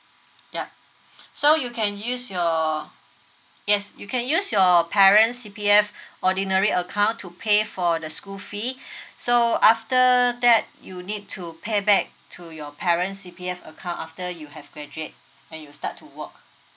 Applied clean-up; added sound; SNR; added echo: none; none; none; none.